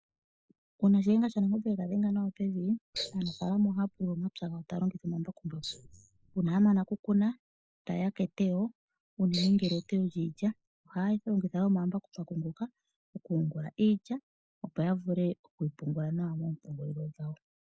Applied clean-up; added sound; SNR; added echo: neural mask model Resemble Enhance denoiser.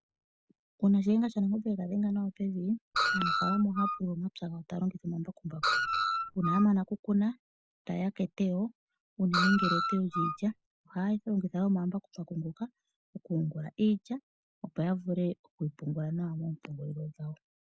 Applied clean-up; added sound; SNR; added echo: none; Screech; 0 dB; none.